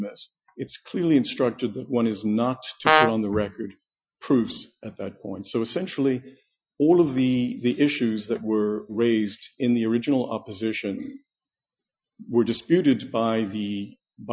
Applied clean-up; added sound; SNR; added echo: classical method Wiener filter.